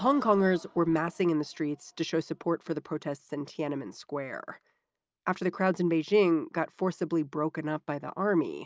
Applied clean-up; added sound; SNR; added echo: none; none; none; none.